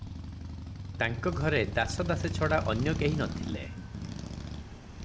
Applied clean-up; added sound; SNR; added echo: none; Motorcycle; 3 dB; none.